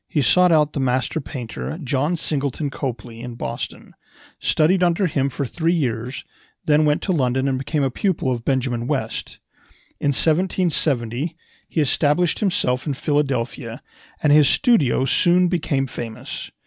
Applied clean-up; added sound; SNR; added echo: none; none; none; none.